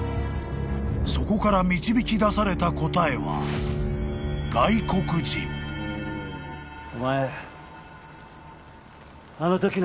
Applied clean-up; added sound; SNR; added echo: none; none; none; none.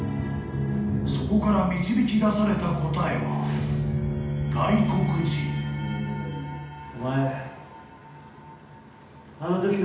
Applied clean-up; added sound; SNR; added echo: none; none; none; reverberation time 0.8 s.